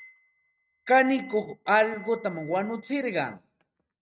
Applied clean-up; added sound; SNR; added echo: neural mask model RNNoise.